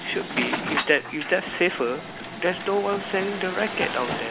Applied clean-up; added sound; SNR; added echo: none; Truck; 6 dB; none.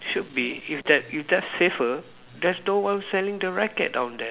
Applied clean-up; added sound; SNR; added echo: none; none; none; none.